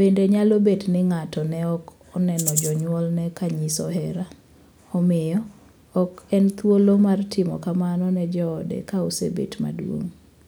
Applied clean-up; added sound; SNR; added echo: none; Rattle (instrument); 5 dB; none.